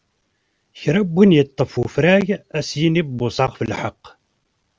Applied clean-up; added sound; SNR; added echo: none; none; none; none.